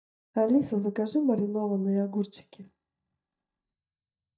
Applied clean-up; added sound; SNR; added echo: neural mask model DeepFilterNet 3.